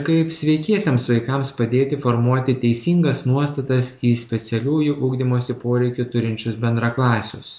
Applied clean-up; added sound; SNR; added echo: none; none; none; none.